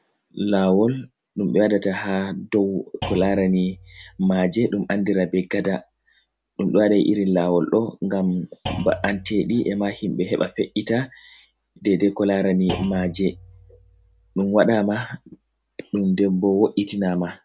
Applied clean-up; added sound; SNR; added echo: none; Thump, thud; 17 dB; none.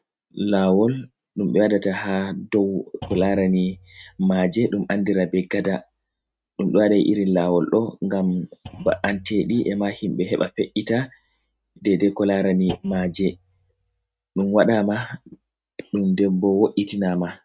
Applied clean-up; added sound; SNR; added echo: neural mask model RNNoise.